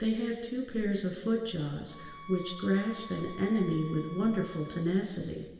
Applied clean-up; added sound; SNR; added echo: none; Bowed string instrument; 18 dB; reverberation time 1.5 s.